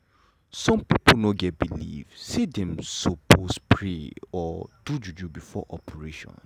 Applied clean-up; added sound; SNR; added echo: none; none; none; none.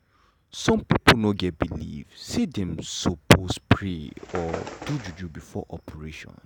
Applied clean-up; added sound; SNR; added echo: none; Bird; 15 dB; none.